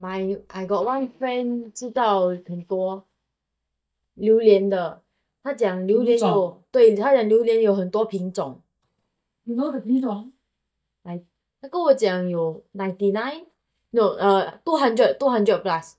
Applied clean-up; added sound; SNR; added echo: neural mask model DeepFilterNet 3.